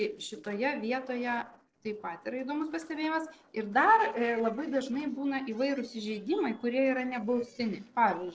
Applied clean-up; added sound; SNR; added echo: neural separator model SepFormer DNS4.